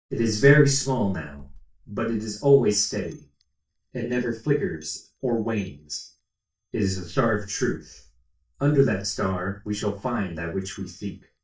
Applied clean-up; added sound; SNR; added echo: neural mask model DeepFilterNet 3.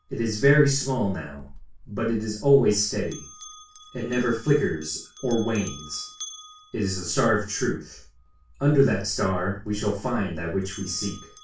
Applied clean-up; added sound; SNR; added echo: none; Bell; 20 dB; reverberation time 0.3 s.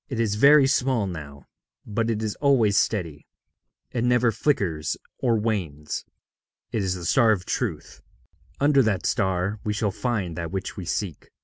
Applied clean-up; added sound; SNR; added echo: none; none; none; none.